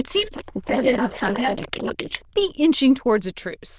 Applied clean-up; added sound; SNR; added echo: neural diffusion model UNIVERSE++.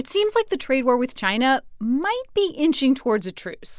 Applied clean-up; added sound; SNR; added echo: none; none; none; none.